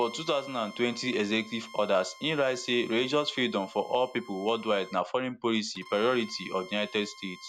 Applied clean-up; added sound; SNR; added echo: none; Bowed string instrument; 20 dB; none.